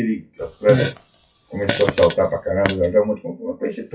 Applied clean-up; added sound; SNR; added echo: classical method WPE with log-MMSE.